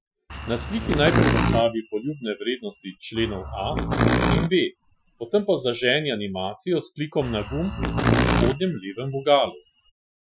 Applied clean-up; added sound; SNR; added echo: classical method Wiener filter.